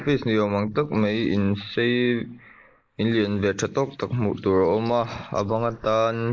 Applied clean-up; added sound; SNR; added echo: neural mask model Resemble Enhance denoiser.